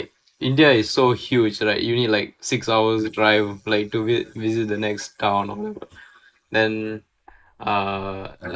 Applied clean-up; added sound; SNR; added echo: neural mask model Resemble Enhance denoiser.